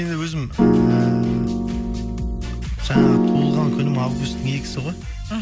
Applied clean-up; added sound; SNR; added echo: none; Piano; -4 dB; none.